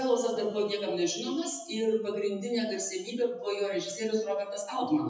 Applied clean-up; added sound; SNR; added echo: classical method WPE with log-MMSE.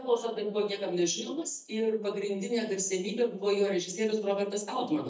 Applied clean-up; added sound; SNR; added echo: neural mask model DeepFilterNet 3.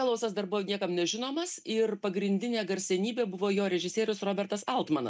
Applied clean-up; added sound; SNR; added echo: none; none; none; none.